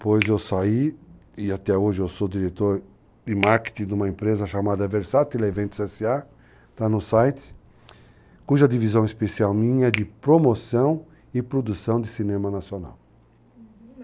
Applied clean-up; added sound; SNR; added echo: none; Finger snapping; 15 dB; none.